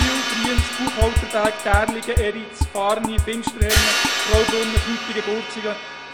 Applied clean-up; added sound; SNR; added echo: none; Drum kit + Crash cymbal; -2 dB; none.